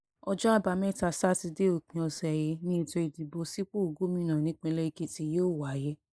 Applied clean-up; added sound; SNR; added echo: neural mask model Resemble Enhance denoiser.